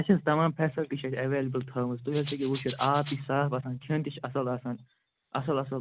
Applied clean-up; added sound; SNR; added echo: none; Rattle (instrument); -3 dB; none.